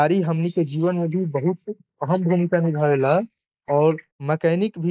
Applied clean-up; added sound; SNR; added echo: neural mask model Resemble Enhance denoiser.